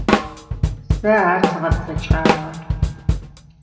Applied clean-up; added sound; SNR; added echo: none; Drum kit; -3 dB; reverberation time 1.9 s.